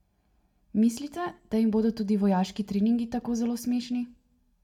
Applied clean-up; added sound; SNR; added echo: none; none; none; reverberation time 0.2 s.